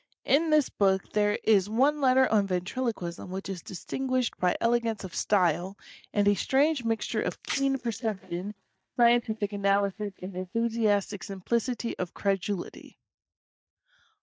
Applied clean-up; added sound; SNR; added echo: neural mask model DeepFilterNet 3.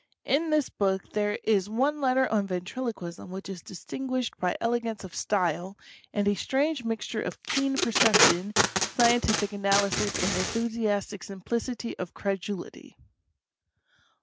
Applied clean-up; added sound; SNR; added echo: none; Packing tape, duct tape; -1 dB; none.